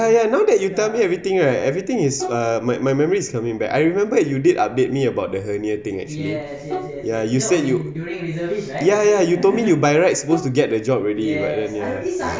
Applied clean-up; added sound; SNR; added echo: none; Bowed string instrument; 14 dB; none.